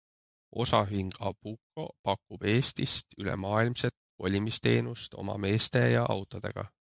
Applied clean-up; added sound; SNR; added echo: none; none; none; none.